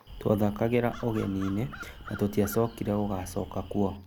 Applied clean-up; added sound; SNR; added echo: none; Crow; 15 dB; none.